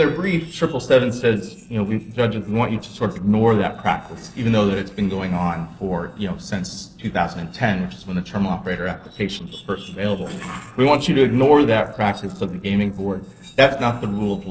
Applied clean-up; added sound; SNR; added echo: neural separator model SepFormer DNS4.